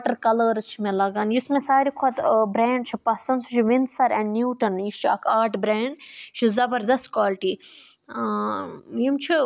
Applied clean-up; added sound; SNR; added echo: none; none; none; none.